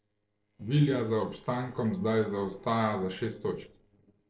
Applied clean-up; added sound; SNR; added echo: neural separator model SepFormer DNS4.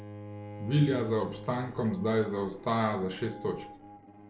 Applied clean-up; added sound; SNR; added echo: none; Bowed string instrument; 14 dB; none.